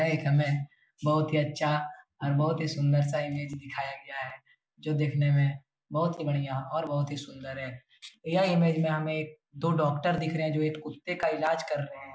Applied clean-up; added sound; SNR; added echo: none; none; none; none.